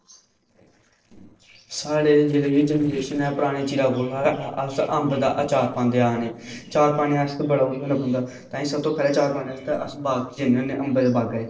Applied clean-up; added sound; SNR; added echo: neural separator model SepFormer DNS4.